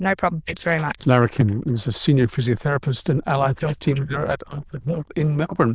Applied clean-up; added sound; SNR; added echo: neural diffusion model UNIVERSE++.